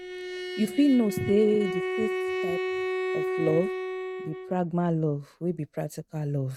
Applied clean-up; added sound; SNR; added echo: neural mask model RNNoise.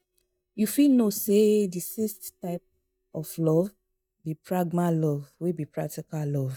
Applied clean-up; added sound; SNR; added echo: neural mask model DeepFilterNet 3.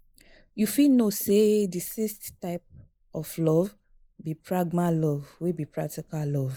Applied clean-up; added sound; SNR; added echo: neural mask model Resemble Enhance denoiser.